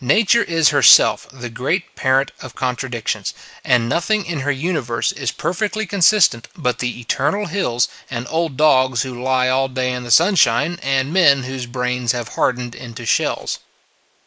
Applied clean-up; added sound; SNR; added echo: neural mask model Resemble Enhance denoiser.